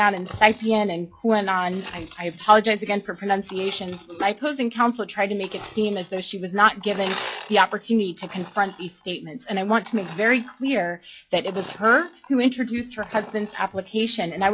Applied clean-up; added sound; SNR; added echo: classical method log-MMSE.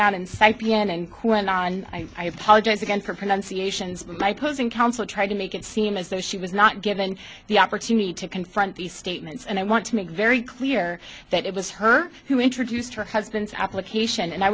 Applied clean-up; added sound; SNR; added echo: none; none; none; none.